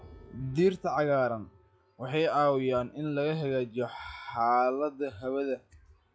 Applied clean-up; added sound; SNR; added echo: classical method log-MMSE.